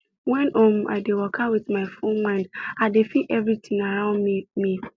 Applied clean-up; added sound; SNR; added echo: none; none; none; none.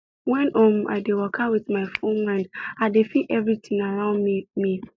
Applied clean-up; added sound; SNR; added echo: neural mask model DeepFilterNet 3.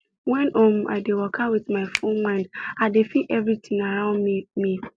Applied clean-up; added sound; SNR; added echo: none; Finger snapping; 16 dB; none.